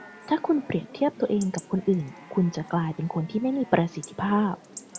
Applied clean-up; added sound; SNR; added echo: none; Chatter / Chirp, tweet / Livestock, farm animals, working animals; 18 dB; none.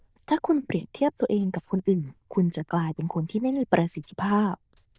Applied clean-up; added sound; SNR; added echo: neural diffusion model UNIVERSE++.